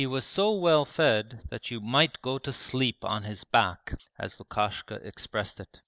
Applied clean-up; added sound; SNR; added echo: none; none; none; none.